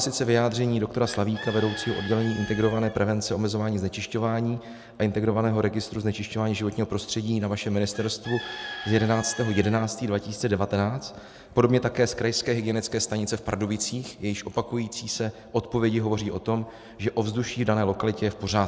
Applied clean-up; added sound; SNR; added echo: none; Bird / Chicken, rooster; 15 dB; none.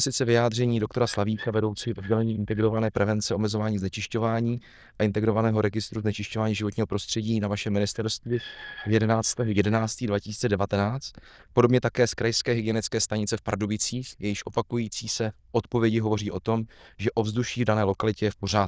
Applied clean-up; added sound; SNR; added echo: neural diffusion model UNIVERSE++.